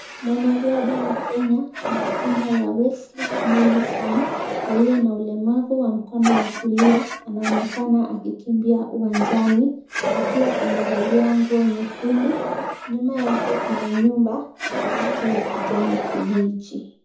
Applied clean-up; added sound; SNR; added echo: none; Fire; 6 dB; reverberation time 0.5 s.